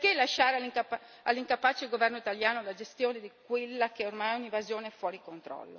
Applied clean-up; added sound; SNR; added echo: none; none; none; none.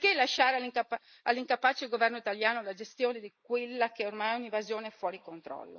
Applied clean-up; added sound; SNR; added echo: neural mask model Resemble Enhance denoiser.